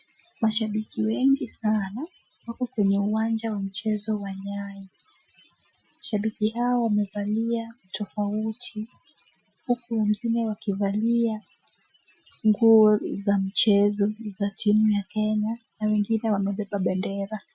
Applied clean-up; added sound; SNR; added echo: classical method Wiener filter.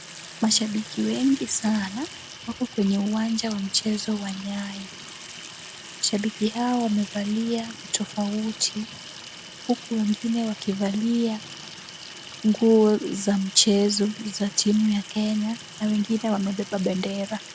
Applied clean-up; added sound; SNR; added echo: none; Sink (filling or washing) / Water tap, faucet; 15 dB; none.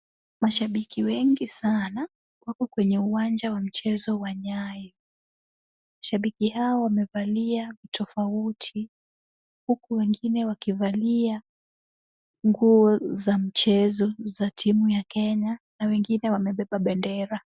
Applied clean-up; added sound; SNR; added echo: none; none; none; none.